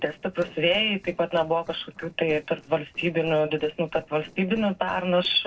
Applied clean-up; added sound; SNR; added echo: neural separator model SepFormer DNS4.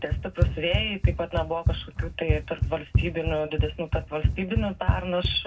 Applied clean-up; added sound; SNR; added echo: none; Run; -2 dB; reverberation time 0.3 s.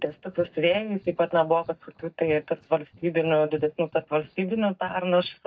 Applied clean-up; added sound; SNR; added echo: neural mask model DeepFilterNet 3.